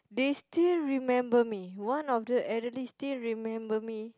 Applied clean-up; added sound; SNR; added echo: none; none; none; none.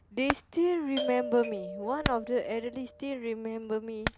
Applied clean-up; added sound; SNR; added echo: none; Hammer + Doorbell; 6 dB; none.